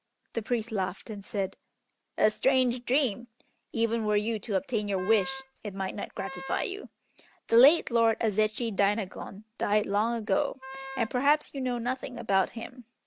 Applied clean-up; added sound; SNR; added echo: none; Wind instrument, woodwind instrument; 14 dB; none.